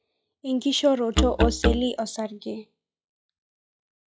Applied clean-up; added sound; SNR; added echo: classical method log-MMSE.